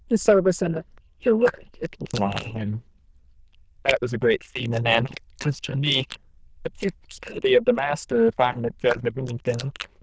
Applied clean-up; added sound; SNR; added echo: neural diffusion model UNIVERSE++.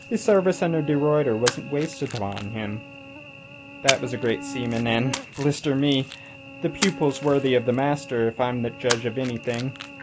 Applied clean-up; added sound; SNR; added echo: none; Splash, splatter + Cricket / Buzz; 10 dB; none.